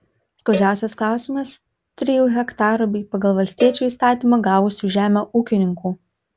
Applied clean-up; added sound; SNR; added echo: none; Cowbell; 15 dB; none.